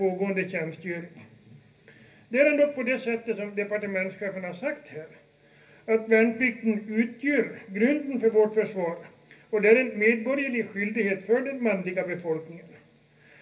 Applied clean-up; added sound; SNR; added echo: none; none; none; reverberation time 0.3 s.